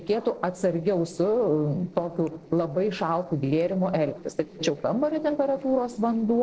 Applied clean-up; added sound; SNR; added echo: neural separator model SepFormer DNS4.